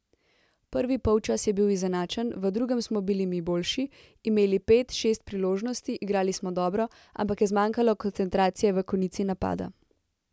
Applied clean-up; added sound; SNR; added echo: none; none; none; none.